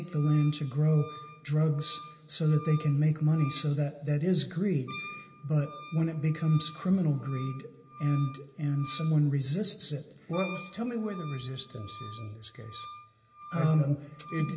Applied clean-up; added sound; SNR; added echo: none; Wind instrument, woodwind instrument; 17 dB; reverberation time 2.2 s.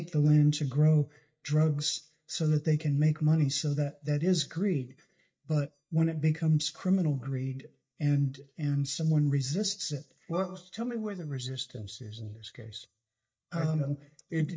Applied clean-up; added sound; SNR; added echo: neural mask model DeepFilterNet 3.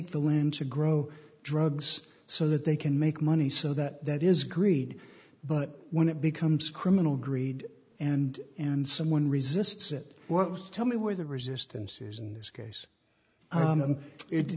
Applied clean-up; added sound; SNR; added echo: none; none; none; none.